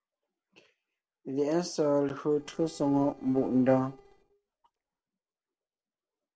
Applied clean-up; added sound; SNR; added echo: neural separator model SepFormer DNS4.